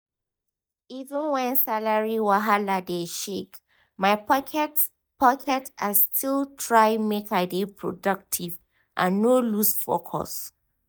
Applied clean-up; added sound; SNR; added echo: neural mask model DeepFilterNet 3.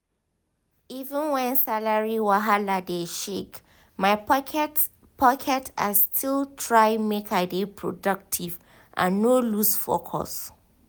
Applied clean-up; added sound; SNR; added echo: none; none; none; none.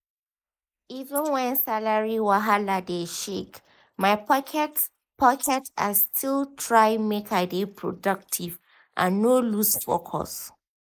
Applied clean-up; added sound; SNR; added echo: neural mask model Resemble Enhance denoiser.